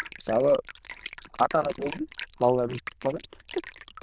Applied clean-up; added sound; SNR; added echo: neural diffusion model UNIVERSE++.